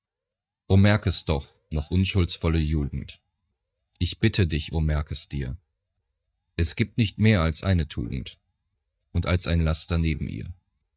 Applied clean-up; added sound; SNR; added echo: neural mask model DeepFilterNet 3.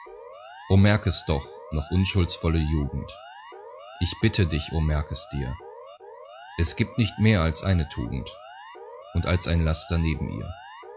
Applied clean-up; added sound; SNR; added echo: classical method log-MMSE.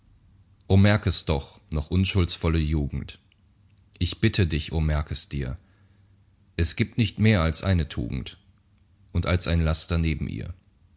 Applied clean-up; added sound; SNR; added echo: none; none; none; none.